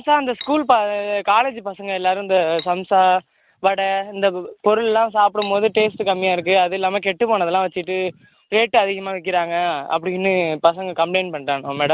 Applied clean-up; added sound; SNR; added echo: none; Cutlery, silverware; 19 dB; none.